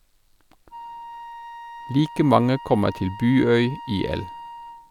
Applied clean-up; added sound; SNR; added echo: none; Wind instrument, woodwind instrument; 15 dB; none.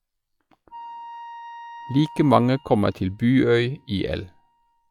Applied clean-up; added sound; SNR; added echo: classical method log-MMSE.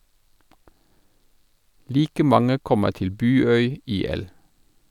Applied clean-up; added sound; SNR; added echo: none; none; none; none.